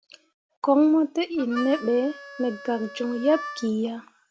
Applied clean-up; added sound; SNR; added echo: none; Harmonica; 14 dB; none.